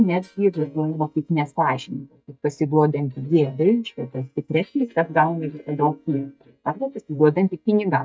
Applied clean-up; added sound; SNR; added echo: neural mask model DeepFilterNet 3.